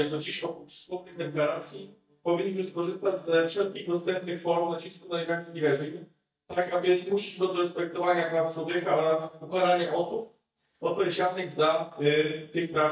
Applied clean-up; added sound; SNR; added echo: neural mask model DeepFilterNet 3.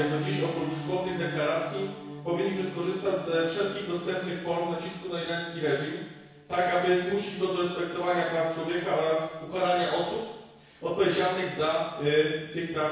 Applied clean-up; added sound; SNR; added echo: none; Piano; 14 dB; reverberation time 1.1 s.